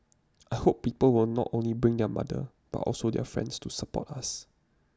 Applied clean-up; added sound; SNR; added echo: none; none; none; none.